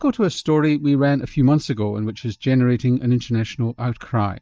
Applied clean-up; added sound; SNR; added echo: neural mask model DeepFilterNet 3.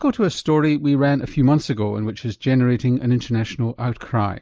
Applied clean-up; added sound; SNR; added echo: neural mask model Resemble Enhance denoiser.